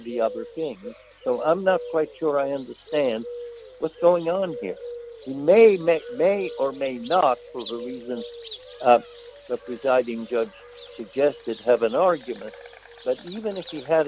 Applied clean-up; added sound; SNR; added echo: none; Bird; 15 dB; none.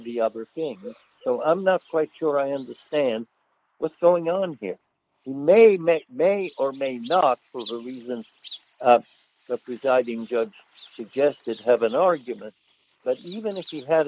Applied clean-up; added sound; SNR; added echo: neural mask model Resemble Enhance denoiser.